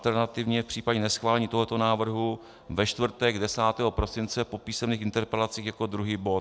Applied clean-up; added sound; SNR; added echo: none; none; none; none.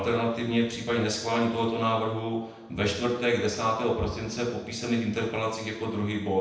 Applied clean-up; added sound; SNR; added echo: none; none; none; reverberation time 0.8 s.